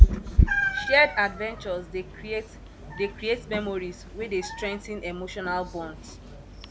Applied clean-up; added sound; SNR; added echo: none; Meow; -3 dB; none.